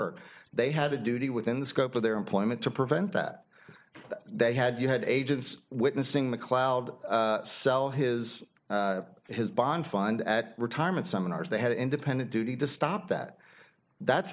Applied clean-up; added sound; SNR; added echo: none; none; none; none.